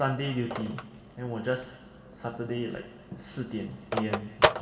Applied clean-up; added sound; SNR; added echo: none; Telephone; 0 dB; reverberation time 2.1 s.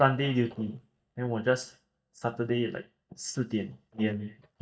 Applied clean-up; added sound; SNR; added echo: neural mask model DeepFilterNet 3.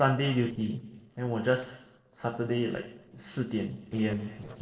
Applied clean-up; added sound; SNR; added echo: neural separator model SepFormer DNS4.